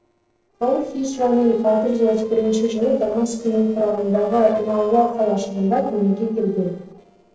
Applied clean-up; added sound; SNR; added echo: neural separator model SepFormer DNS4.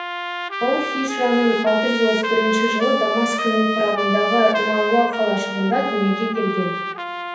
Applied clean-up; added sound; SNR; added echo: none; Trumpet; 4 dB; reverberation time 0.9 s.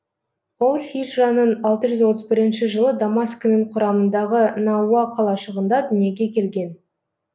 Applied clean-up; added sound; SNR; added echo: none; none; none; none.